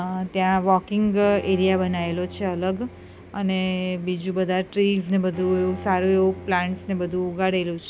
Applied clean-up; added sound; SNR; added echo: none; Bowed string instrument; 17 dB; none.